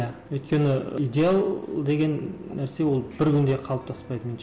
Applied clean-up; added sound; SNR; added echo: none; none; none; none.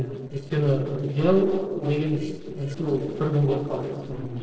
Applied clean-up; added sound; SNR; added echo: neural separator model SepFormer DNS4.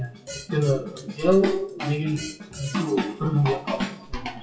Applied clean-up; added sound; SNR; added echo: classical method WPE with log-MMSE.